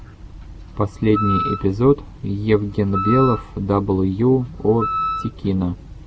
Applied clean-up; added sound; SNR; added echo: none; Wind instrument, woodwind instrument; 8 dB; none.